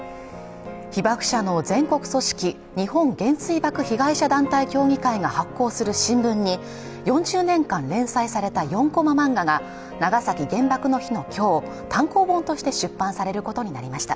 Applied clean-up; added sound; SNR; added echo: none; none; none; none.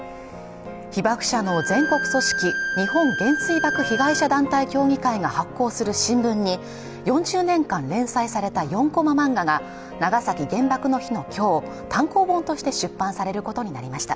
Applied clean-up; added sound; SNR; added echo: none; Bowed string instrument; 4 dB; none.